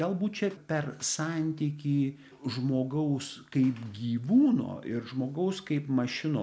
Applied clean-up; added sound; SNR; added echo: none; none; none; none.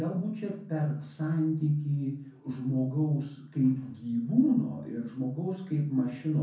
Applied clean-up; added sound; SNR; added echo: none; none; none; reverberation time 0.6 s.